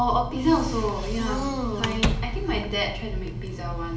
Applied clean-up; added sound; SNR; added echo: none; Squeak / Slam; 6 dB; reverberation time 0.2 s.